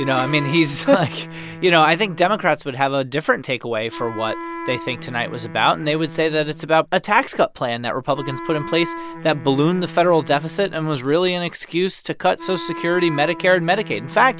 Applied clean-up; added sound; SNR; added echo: none; Wind instrument, woodwind instrument; 14 dB; none.